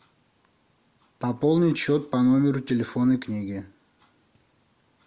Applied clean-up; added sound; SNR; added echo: none; none; none; none.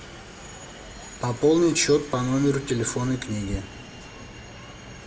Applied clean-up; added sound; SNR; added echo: none; Subway, metro, underground; 14 dB; reverberation time 0.7 s.